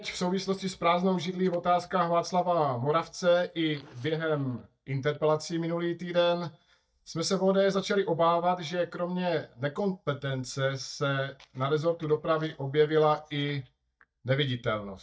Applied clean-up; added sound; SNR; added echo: neural mask model DeepFilterNet 3.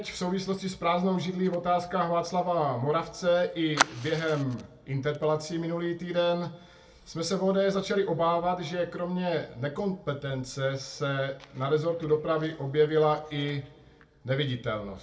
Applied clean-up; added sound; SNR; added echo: none; Fire; 15 dB; reverberation time 0.2 s.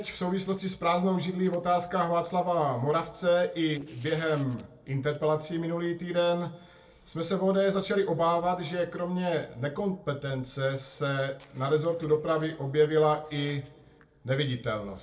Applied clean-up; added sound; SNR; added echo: neural separator model SepFormer DNS4.